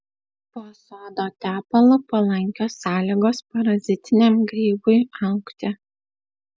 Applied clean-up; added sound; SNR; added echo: none; none; none; none.